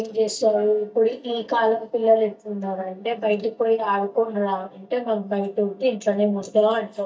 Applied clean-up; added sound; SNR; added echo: neural mask model DeepFilterNet 3.